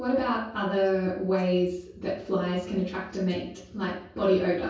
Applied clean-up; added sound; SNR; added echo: none; none; none; reverberation time 0.6 s.